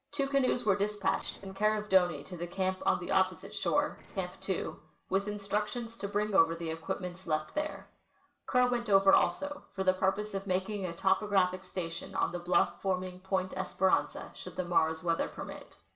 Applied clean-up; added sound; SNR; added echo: neural separator model SepFormer DNS4.